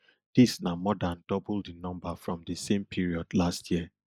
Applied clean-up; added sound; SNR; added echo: neural mask model Resemble Enhance denoiser.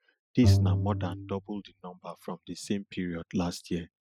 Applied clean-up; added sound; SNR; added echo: classical method spectral subtraction.